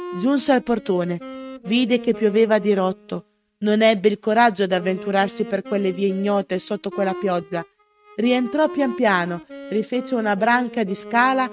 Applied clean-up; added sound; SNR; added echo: neural mask model RNNoise.